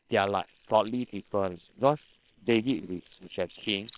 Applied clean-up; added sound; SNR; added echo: neural separator model SepFormer WHAM!.